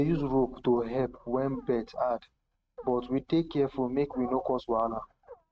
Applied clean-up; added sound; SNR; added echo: neural mask model RNNoise.